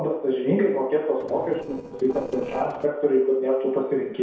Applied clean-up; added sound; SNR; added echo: neural separator model SepFormer DNS4.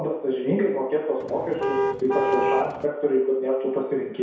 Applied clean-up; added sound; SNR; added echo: none; Car; 1 dB; reverberation time 0.7 s.